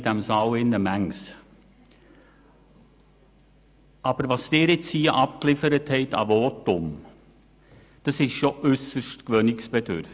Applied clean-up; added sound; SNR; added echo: none; none; none; none.